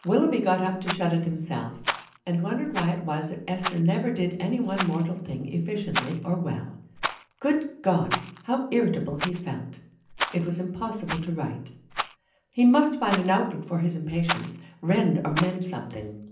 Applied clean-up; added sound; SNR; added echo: none; Rattle; 10 dB; reverberation time 0.6 s.